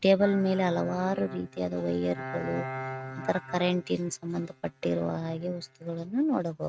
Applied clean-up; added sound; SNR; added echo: neural mask model RNNoise.